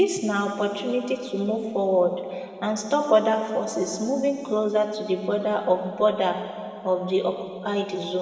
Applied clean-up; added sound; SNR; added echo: none; none; none; reverberation time 2.3 s.